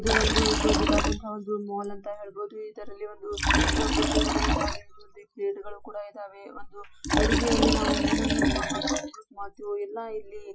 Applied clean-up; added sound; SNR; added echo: classical method Wiener filter.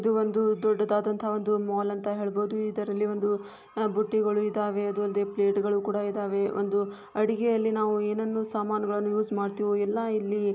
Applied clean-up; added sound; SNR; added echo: none; none; none; none.